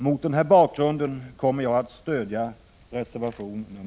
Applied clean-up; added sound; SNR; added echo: none; none; none; none.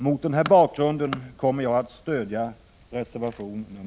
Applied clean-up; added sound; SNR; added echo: none; Tools; 16 dB; none.